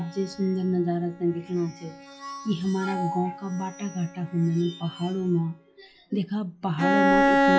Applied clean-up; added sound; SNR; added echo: classical method log-MMSE.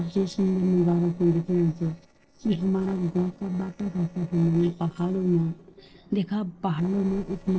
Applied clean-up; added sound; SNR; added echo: neural separator model SepFormer DNS4.